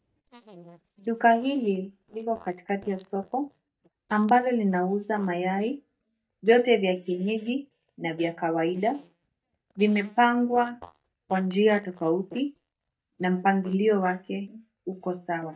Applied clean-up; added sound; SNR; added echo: neural mask model DeepFilterNet 3.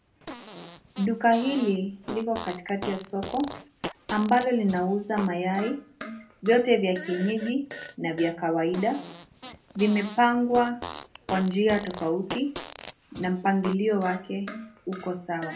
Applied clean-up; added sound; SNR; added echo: none; Fart; 14 dB; reverberation time 0.3 s.